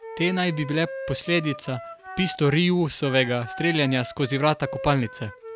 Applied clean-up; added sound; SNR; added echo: none; Wind instrument, woodwind instrument; 14 dB; none.